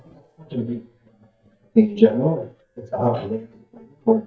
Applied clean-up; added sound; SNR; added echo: neural mask model DeepFilterNet 3.